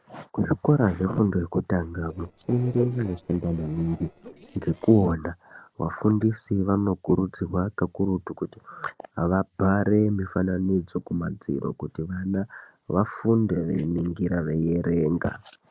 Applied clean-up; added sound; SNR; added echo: neural separator model SepFormer DNS4.